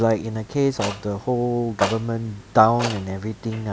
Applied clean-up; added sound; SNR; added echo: none; Clock; 12 dB; none.